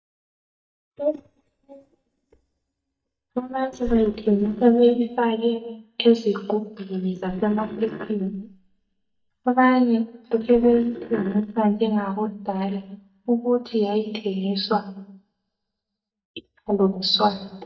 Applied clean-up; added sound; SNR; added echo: neural mask model DeepFilterNet 3.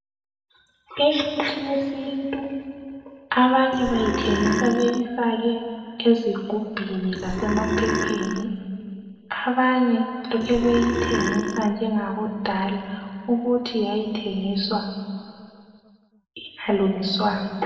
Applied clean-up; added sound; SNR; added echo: none; Burping, eructation; 3 dB; reverberation time 2.1 s.